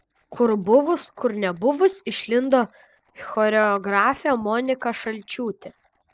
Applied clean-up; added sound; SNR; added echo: neural separator model SepFormer DNS4.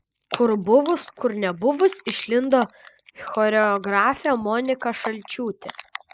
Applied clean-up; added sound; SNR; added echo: neural mask model Resemble Enhance denoiser.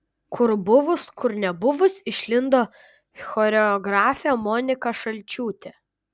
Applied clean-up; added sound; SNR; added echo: none; none; none; none.